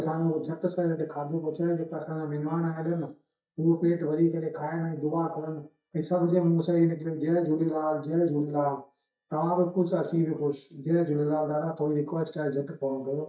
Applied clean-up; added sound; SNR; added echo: neural mask model DeepFilterNet 3.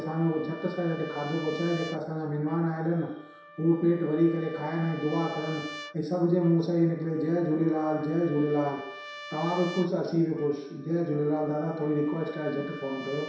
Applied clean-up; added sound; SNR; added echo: none; Trumpet; 16 dB; reverberation time 0.7 s.